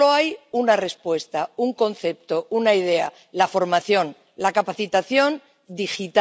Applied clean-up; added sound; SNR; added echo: none; none; none; none.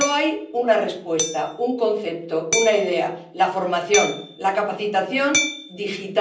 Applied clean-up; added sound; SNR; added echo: none; Hammer; 8 dB; reverberation time 0.6 s.